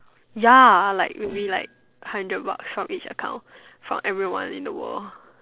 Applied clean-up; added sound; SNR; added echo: neural separator model SepFormer DNS4.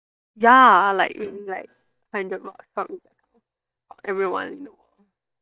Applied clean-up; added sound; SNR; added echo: neural mask model DeepFilterNet 3.